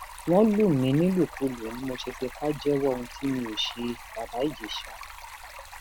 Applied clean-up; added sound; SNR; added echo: none; Stream; 15 dB; none.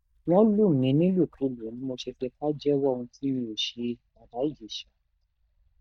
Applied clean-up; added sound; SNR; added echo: neural mask model DeepFilterNet 3.